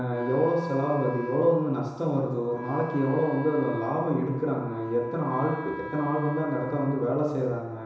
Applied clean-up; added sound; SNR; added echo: none; Wind instrument, woodwind instrument; 14 dB; reverberation time 1.0 s.